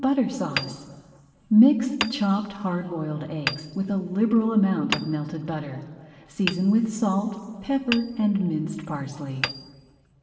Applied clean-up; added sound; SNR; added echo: none; Hammer; 12 dB; reverberation time 2.0 s.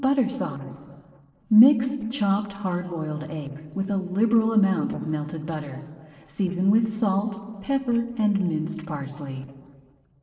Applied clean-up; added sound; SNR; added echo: neural separator model SepFormer DNS4.